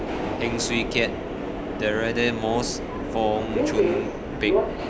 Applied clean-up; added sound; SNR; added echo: none; Subway, metro, underground; -1 dB; none.